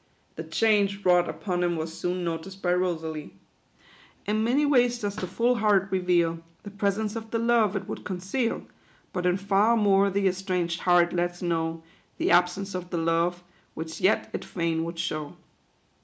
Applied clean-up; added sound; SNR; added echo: none; none; none; none.